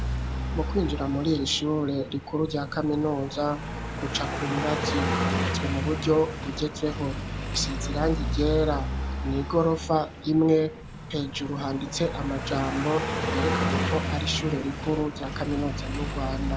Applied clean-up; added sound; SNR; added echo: none; Car passing by; 2 dB; none.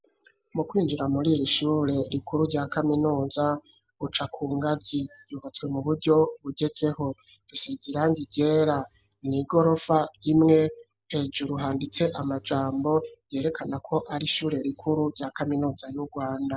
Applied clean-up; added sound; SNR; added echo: none; none; none; none.